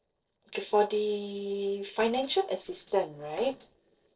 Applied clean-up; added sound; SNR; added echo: neural separator model SepFormer DNS4.